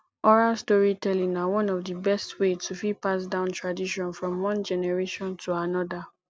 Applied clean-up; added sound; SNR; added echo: none; none; none; none.